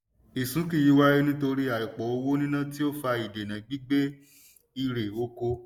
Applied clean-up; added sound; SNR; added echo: none; none; none; none.